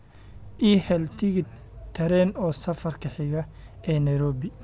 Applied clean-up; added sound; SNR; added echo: none; none; none; none.